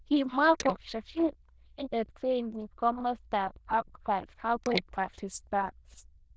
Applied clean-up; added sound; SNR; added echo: neural diffusion model UNIVERSE++.